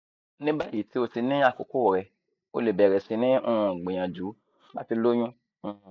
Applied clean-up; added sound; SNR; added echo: neural mask model DeepFilterNet 3.